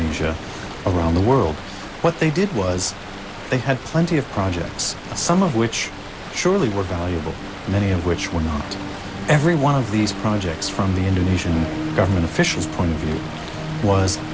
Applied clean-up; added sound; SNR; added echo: none; Stream; 14 dB; none.